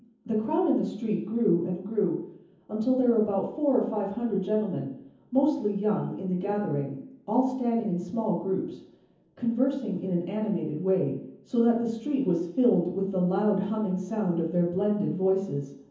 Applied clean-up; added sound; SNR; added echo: none; none; none; reverberation time 0.7 s.